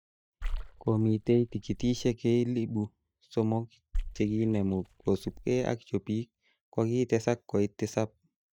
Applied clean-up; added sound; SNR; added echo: neural mask model DeepFilterNet 3.